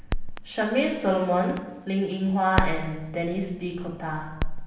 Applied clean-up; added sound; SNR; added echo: none; Crackle; 4 dB; reverberation time 0.9 s.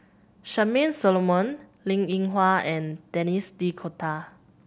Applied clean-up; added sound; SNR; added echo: none; none; none; none.